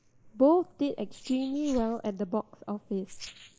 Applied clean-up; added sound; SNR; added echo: neural mask model Resemble Enhance denoiser.